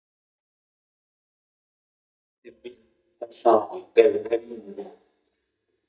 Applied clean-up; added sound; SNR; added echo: neural mask model DeepFilterNet 3.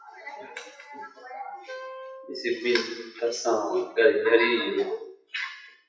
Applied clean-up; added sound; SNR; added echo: classical method WPE with log-MMSE.